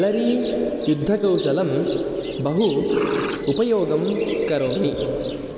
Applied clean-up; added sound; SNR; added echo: none; Livestock, farm animals, working animals; 15 dB; none.